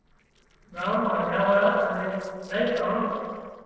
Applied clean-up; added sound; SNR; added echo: neural separator model SepFormer DNS4.